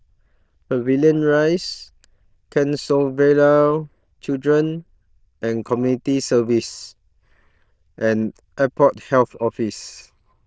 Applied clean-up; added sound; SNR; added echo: neural diffusion model UNIVERSE++.